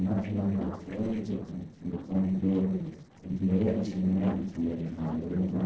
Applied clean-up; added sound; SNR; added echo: neural separator model SepFormer DNS4.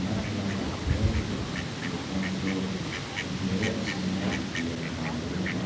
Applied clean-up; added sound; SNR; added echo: none; Fowl; -1 dB; reverberation time 1.1 s.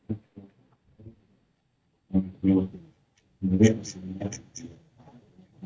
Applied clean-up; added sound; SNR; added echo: neural mask model DeepFilterNet 3.